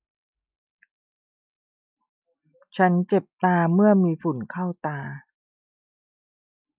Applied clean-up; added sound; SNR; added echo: none; none; none; none.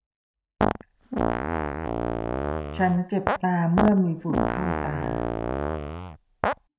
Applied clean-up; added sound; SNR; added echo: none; Fart; -1 dB; reverberation time 0.8 s.